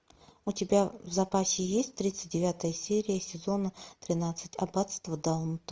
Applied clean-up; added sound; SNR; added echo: none; none; none; none.